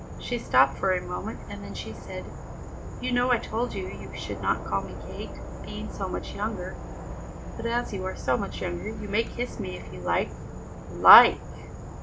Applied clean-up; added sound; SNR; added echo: none; Insect / Frog; 9 dB; none.